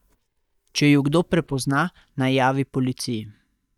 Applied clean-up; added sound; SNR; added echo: neural mask model DeepFilterNet 3.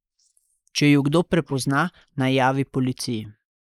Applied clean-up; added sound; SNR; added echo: neural mask model Resemble Enhance denoiser.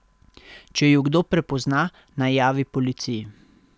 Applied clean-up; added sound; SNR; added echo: none; none; none; none.